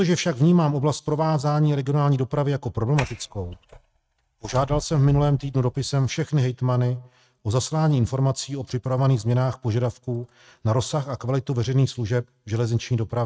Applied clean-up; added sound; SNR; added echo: neural mask model RNNoise.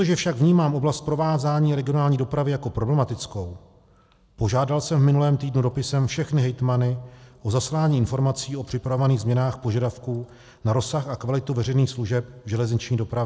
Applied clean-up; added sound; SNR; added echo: none; none; none; none.